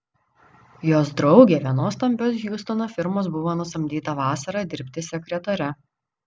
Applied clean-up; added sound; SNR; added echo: none; none; none; none.